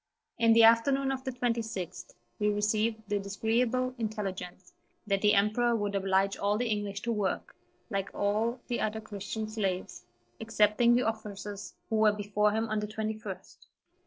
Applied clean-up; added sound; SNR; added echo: neural separator model SepFormer DNS4.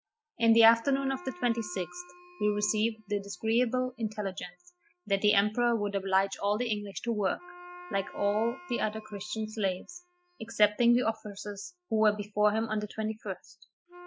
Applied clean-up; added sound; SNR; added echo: classical method spectral subtraction.